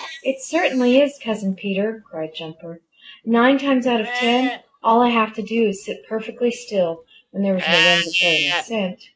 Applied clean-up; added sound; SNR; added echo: neural mask model Resemble Enhance denoiser.